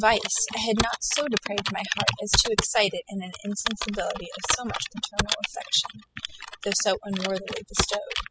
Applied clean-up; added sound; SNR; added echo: classical method spectral subtraction.